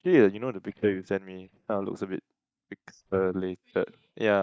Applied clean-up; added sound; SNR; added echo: neural mask model DeepFilterNet 3.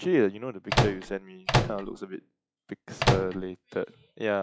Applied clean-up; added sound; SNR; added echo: classical method log-MMSE.